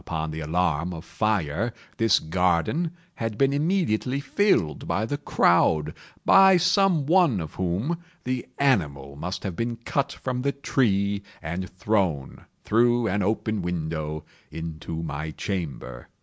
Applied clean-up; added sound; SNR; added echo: none; none; none; none.